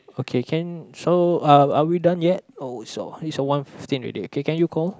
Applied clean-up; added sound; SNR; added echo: none; none; none; none.